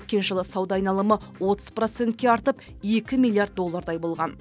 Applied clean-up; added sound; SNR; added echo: none; none; none; none.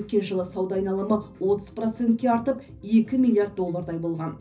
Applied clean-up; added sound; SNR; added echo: none; none; none; reverberation time 0.4 s.